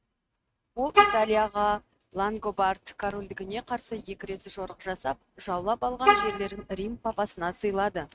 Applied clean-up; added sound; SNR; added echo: neural mask model RNNoise.